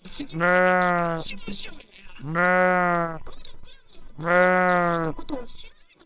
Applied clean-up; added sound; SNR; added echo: neural separator model SepFormer WHAMR!.